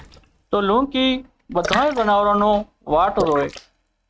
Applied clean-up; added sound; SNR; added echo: neural mask model RNNoise.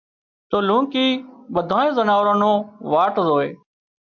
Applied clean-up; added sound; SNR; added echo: none; none; none; none.